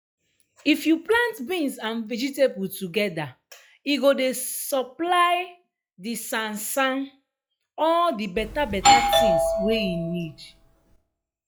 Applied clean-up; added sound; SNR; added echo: classical method log-MMSE.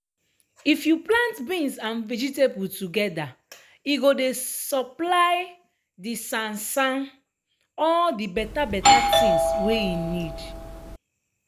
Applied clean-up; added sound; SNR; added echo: none; Doorbell; -3 dB; none.